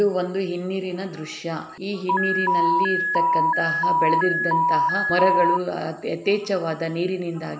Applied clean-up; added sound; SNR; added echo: none; Alarm; -1 dB; none.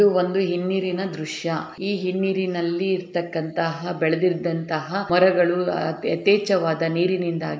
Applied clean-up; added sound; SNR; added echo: neural mask model Resemble Enhance denoiser.